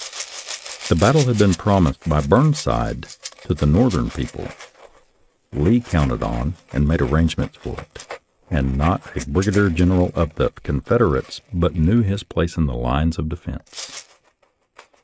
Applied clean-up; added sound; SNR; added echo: neural mask model RNNoise.